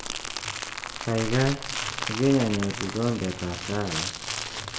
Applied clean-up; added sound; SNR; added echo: none; Crumpling, crinkling; 5 dB; reverberation time 1.1 s.